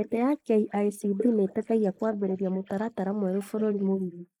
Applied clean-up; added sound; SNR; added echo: neural mask model Resemble Enhance denoiser.